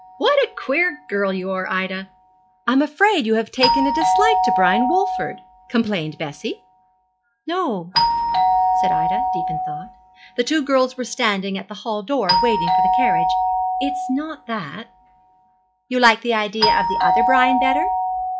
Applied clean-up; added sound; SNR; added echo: classical method log-MMSE.